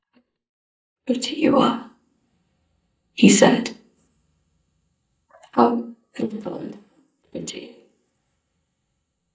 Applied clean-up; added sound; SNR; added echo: neural mask model DeepFilterNet 3.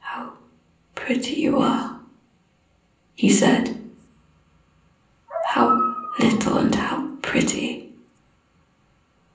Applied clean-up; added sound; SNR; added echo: none; Animal; 3 dB; reverberation time 0.6 s.